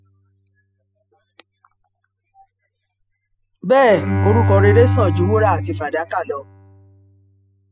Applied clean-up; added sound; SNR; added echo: classical method spectral subtraction.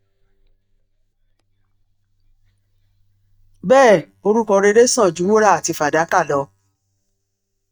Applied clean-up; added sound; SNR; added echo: neural mask model DeepFilterNet 3.